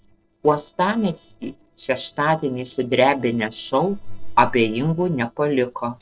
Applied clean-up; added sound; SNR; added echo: neural separator model SepFormer DNS4.